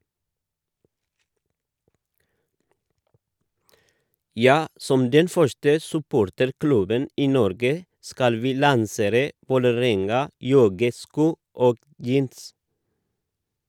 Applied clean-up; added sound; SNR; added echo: none; none; none; none.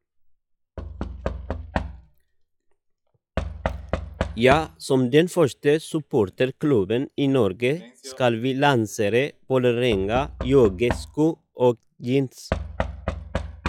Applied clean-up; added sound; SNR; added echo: classical method log-MMSE.